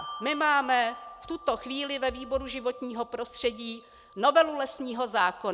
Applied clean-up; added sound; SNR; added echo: none; Bell; 17 dB; none.